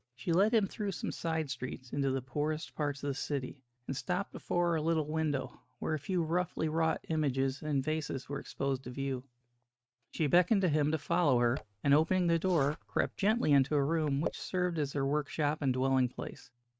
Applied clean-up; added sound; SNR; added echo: neural mask model RNNoise.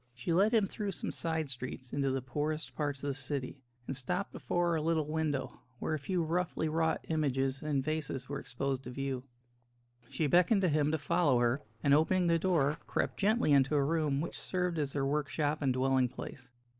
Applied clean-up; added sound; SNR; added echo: neural separator model SepFormer DNS4.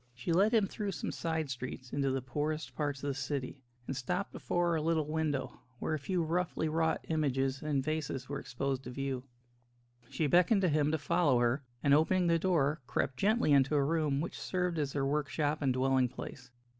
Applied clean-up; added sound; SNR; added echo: none; none; none; none.